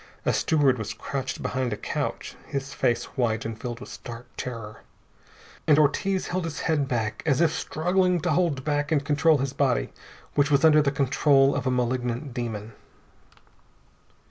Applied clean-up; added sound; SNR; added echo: none; none; none; none.